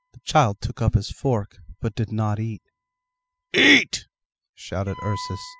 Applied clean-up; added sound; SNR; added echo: classical method spectral subtraction.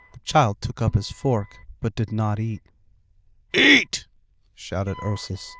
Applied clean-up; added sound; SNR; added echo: neural diffusion model UNIVERSE++.